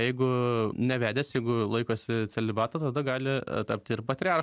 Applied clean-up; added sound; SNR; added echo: none; none; none; none.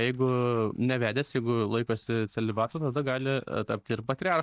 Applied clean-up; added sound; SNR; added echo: neural mask model DeepFilterNet 3.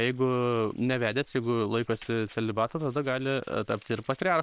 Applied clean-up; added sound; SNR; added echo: neural separator model SepFormer WHAM!.